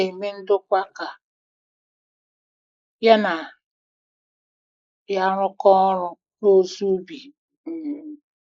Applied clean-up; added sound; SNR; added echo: neural mask model Resemble Enhance denoiser.